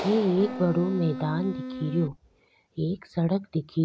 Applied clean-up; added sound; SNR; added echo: none; Wind instrument, woodwind instrument + Clapping; 10 dB; none.